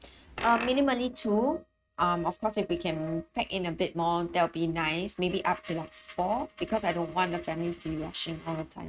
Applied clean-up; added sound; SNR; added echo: neural mask model RNNoise.